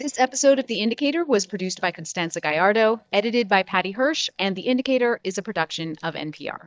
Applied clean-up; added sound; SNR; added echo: neural mask model DeepFilterNet 3.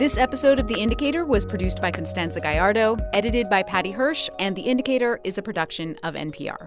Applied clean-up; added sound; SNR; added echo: none; none; none; none.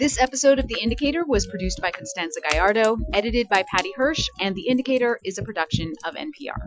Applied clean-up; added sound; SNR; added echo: classical method Wiener filter.